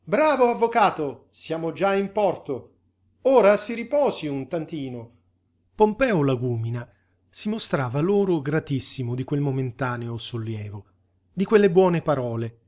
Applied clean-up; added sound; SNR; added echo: none; none; none; none.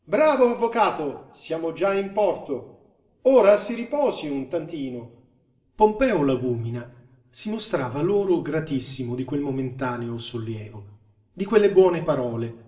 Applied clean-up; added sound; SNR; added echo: none; none; none; reverberation time 0.8 s.